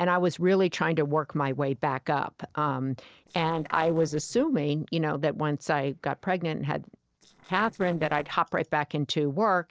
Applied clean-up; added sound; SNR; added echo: neural separator model SepFormer DNS4.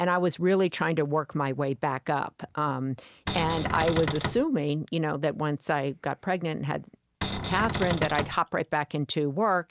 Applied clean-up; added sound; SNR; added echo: none; Cupboard open or close; 4 dB; none.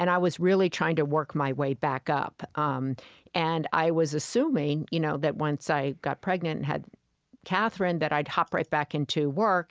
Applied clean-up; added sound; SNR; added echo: none; none; none; none.